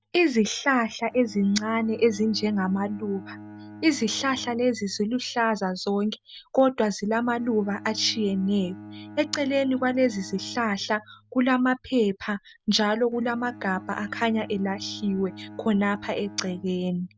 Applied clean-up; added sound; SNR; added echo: none; Bowed string instrument; 18 dB; none.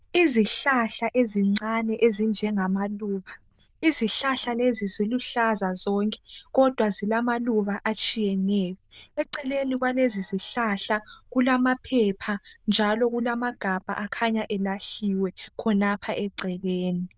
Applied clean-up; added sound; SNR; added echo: neural diffusion model UNIVERSE++.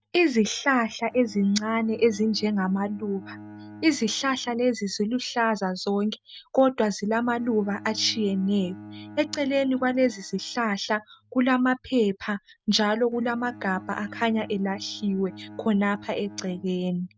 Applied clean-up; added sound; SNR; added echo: neural mask model RNNoise.